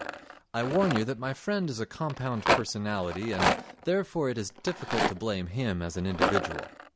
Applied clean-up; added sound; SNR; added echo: none; Rattle; 2 dB; none.